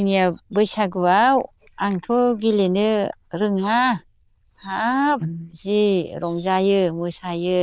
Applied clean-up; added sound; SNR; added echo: neural diffusion model UNIVERSE++.